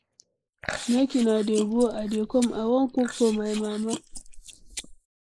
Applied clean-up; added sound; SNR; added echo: neural mask model Resemble Enhance denoiser.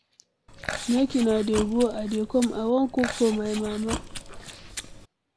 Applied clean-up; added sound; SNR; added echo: none; Chewing, mastication; 10 dB; none.